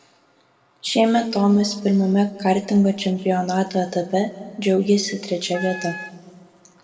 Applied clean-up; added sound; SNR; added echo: none; Wind instrument, woodwind instrument; 14 dB; reverberation time 1.4 s.